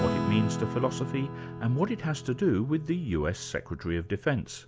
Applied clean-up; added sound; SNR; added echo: none; Acoustic guitar / Strum; 6 dB; none.